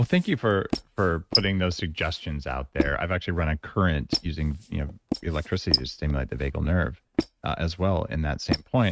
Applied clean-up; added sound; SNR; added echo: neural mask model RNNoise.